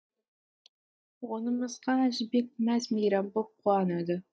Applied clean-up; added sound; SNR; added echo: neural mask model DeepFilterNet 3.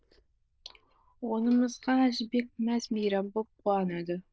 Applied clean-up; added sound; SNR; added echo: neural diffusion model UNIVERSE++.